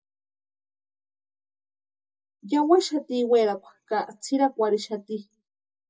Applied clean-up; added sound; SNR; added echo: none; none; none; reverberation time 0.2 s.